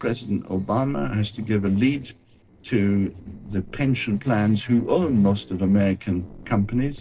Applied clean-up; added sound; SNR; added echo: neural separator model SepFormer DNS4.